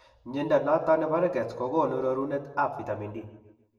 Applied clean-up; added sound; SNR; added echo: none; none; none; reverberation time 0.9 s.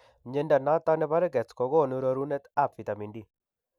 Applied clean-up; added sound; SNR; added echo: none; none; none; none.